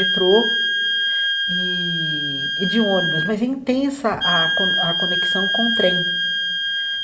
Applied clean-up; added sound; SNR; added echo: none; Wind instrument, woodwind instrument; -2 dB; reverberation time 1.6 s.